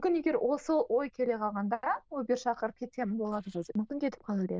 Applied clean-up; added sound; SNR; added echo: neural diffusion model UNIVERSE++.